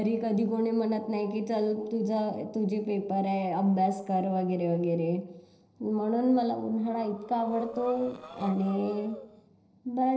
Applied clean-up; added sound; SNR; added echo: neural separator model SepFormer DNS4.